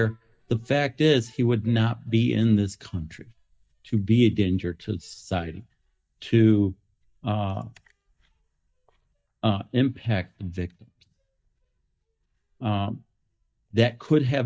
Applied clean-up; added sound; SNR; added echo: neural mask model DeepFilterNet 3.